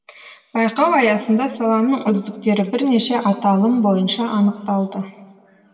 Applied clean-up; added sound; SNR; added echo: none; none; none; reverberation time 2.0 s.